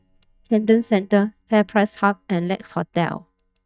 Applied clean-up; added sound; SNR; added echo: neural mask model DeepFilterNet 3.